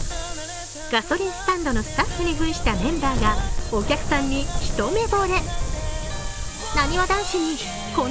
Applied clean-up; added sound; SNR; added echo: none; Wind; 1 dB; none.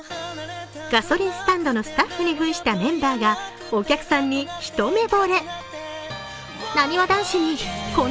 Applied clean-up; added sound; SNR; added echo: none; none; none; none.